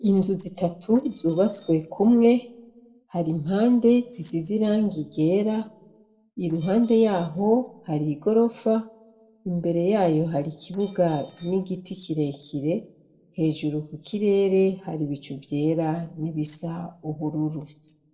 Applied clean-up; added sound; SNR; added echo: neural separator model SepFormer DNS4.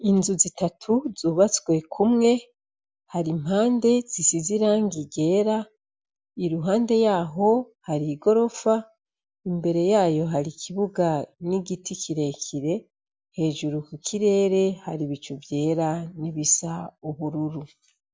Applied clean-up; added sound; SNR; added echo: none; none; none; none.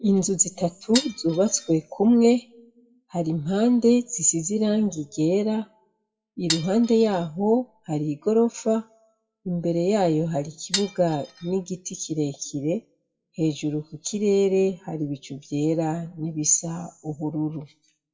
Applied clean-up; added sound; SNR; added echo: classical method WPE with log-MMSE.